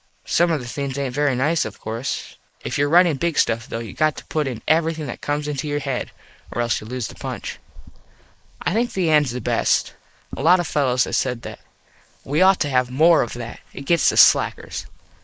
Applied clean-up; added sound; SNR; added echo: neural mask model Resemble Enhance denoiser.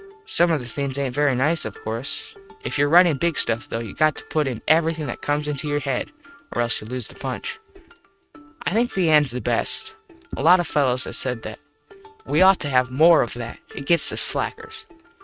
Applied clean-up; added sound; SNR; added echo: neural mask model RNNoise.